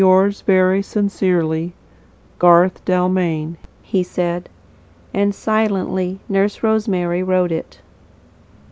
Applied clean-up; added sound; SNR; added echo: none; none; none; none.